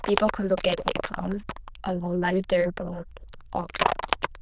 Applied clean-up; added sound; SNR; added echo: neural diffusion model UNIVERSE++.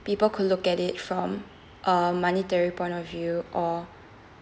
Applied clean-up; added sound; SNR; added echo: none; none; none; none.